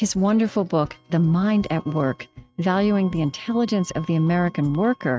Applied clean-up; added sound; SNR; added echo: neural mask model RNNoise.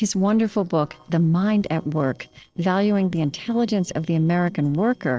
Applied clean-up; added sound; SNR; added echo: neural separator model SepFormer DNS4.